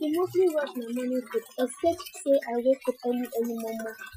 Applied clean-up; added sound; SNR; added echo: classical method Wiener filter.